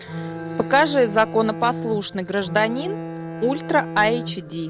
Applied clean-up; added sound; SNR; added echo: none; Bowed string instrument; 9 dB; none.